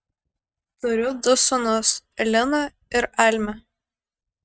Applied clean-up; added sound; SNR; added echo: neural mask model RNNoise.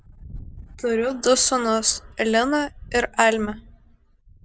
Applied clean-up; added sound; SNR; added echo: none; Wind; 20 dB; none.